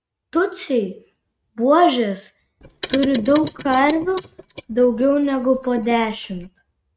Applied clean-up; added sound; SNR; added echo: neural mask model RNNoise.